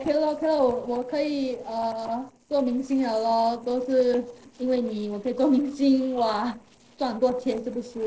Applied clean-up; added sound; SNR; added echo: neural separator model SepFormer DNS4.